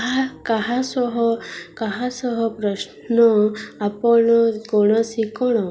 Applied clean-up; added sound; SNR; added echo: none; none; none; none.